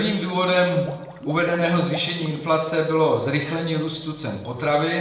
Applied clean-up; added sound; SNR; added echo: neural separator model SepFormer DNS4.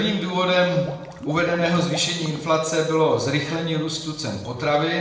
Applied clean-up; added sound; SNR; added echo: none; Water / Liquid; 17 dB; reverberation time 0.8 s.